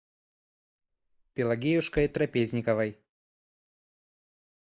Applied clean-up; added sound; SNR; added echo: neural mask model Resemble Enhance denoiser.